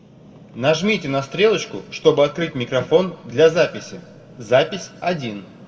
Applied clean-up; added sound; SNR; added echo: none; none; none; reverberation time 1.2 s.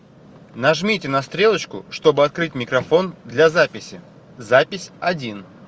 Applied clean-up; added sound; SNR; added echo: none; none; none; none.